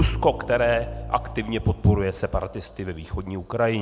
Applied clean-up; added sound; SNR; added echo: none; Bowed string instrument; 10 dB; none.